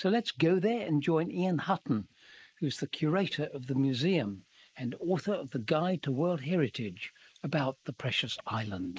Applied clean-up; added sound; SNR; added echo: neural mask model Resemble Enhance denoiser.